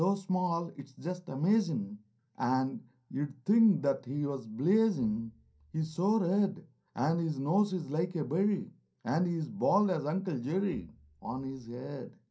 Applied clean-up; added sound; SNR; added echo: none; none; none; reverberation time 0.3 s.